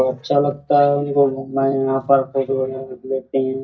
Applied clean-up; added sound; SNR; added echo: neural mask model DeepFilterNet 3.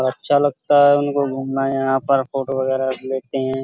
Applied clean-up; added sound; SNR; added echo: none; none; none; none.